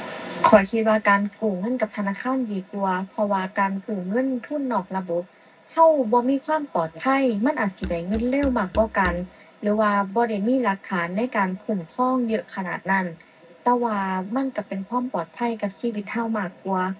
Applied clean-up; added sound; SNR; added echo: none; Musical instrument; 12 dB; reverberation time 0.4 s.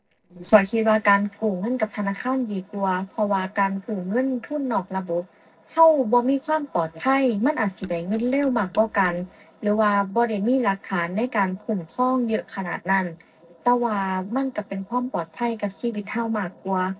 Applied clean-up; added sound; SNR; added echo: neural separator model SepFormer DNS4.